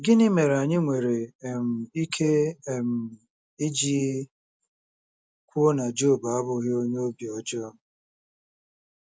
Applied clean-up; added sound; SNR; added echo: none; none; none; none.